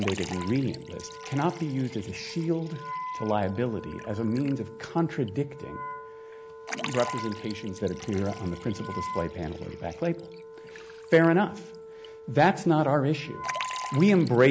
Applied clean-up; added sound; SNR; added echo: none; Liquid + Wind instrument, woodwind instrument; 12 dB; none.